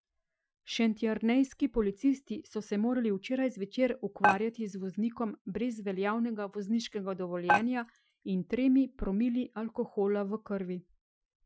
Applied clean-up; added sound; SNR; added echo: classical method Wiener filter.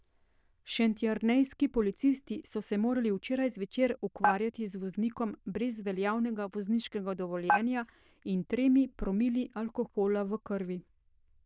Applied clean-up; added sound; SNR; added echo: neural diffusion model UNIVERSE++.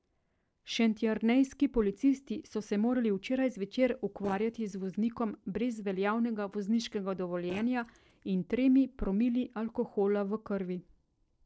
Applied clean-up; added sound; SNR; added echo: neural separator model SepFormer DNS4.